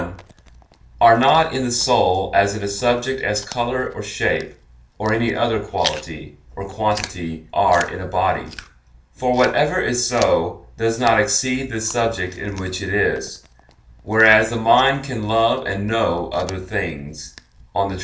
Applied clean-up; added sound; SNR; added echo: none; Chewing, mastication; 19 dB; reverberation time 0.3 s.